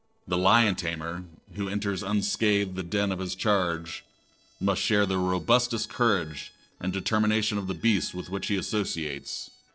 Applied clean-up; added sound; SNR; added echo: neural separator model SepFormer DNS4.